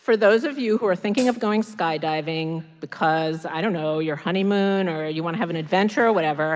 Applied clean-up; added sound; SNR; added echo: none; Hi-hat; 17 dB; none.